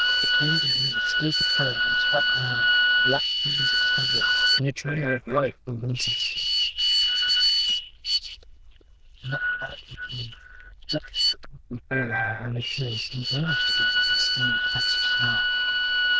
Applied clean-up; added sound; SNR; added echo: neural diffusion model UNIVERSE++.